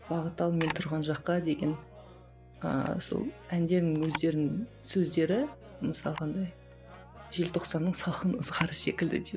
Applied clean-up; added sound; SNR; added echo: none; Camera; 16 dB; none.